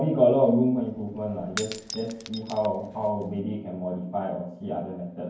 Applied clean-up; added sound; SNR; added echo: none; Shatter / Crushing; 16 dB; reverberation time 0.9 s.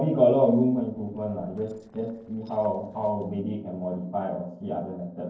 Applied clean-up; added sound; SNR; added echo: neural separator model SepFormer DNS4.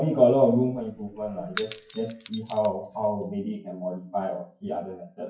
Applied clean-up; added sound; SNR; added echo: classical method WPE with log-MMSE.